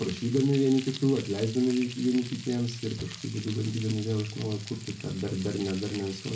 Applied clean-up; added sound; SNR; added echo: none; Frying (food); 15 dB; reverberation time 0.4 s.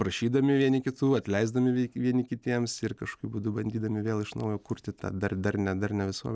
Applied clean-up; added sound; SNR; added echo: none; none; none; none.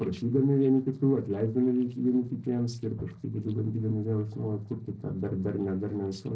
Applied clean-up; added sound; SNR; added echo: neural separator model SepFormer DNS4.